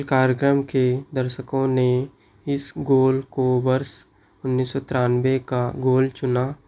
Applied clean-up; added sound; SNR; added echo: none; none; none; none.